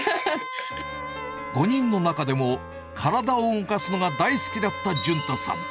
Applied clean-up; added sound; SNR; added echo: none; Wind instrument, woodwind instrument; 10 dB; none.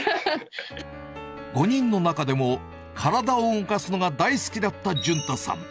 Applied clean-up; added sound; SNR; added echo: none; none; none; none.